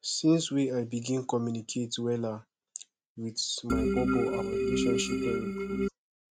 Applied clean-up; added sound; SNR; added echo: neural mask model RNNoise.